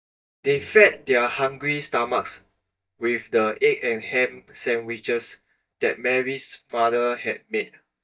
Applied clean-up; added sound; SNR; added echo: neural mask model DeepFilterNet 3.